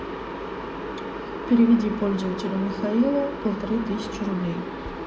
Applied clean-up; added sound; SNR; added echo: none; none; none; none.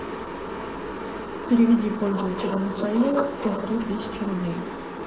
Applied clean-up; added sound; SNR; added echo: neural mask model Resemble Enhance denoiser.